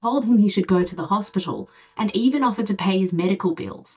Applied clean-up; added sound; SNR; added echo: neural mask model DeepFilterNet 3.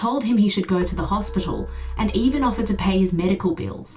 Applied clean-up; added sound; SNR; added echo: none; Keyboard (musical); 11 dB; reverberation time 0.2 s.